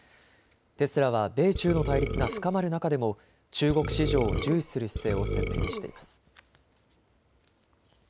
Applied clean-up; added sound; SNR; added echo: none; Burping, eructation; 2 dB; none.